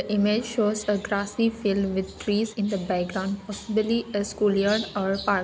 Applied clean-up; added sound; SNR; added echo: none; none; none; none.